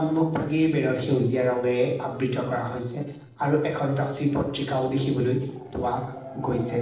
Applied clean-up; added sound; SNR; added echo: neural separator model SepFormer DNS4.